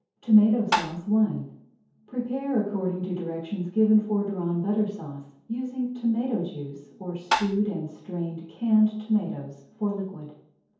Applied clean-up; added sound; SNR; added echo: none; Tap; 0 dB; reverberation time 0.7 s.